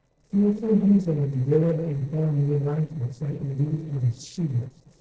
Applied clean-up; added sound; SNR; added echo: neural separator model SepFormer DNS4.